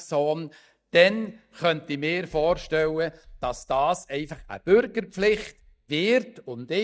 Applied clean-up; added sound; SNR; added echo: neural mask model DeepFilterNet 3.